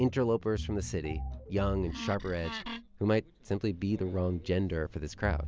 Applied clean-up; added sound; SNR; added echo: none; Wood; 11 dB; none.